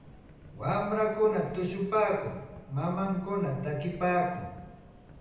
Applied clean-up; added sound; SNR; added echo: none; Subway, metro, underground; 20 dB; reverberation time 0.9 s.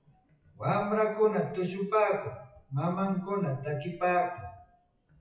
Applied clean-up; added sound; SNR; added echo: classical method WPE with log-MMSE.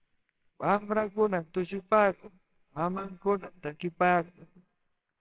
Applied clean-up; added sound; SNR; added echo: neural separator model SepFormer WHAMR!.